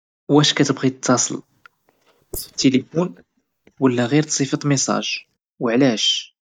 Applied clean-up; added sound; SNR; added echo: neural mask model DeepFilterNet 3.